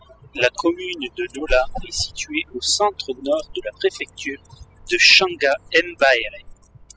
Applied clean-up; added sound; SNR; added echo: classical method spectral subtraction.